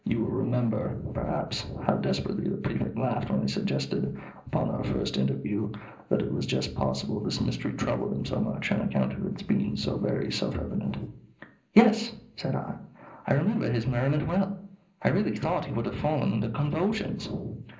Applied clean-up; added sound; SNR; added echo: none; none; none; reverberation time 0.5 s.